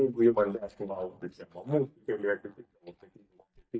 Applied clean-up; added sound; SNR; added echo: neural mask model DeepFilterNet 3.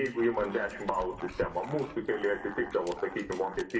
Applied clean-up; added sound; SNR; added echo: none; Dog; 14 dB; reverberation time 0.8 s.